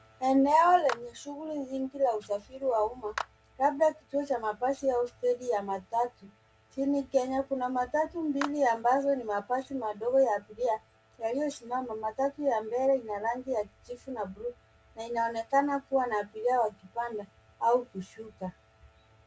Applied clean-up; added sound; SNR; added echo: none; Clapping; 14 dB; none.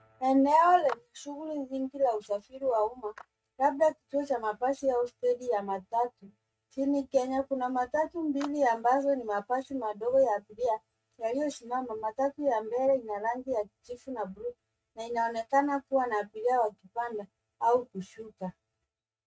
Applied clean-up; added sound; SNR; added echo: neural mask model RNNoise.